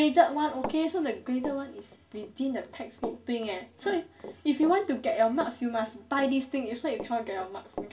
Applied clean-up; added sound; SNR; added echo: none; Run; 15 dB; reverberation time 0.4 s.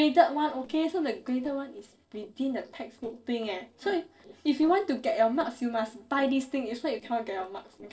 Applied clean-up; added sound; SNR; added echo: neural separator model SepFormer DNS4.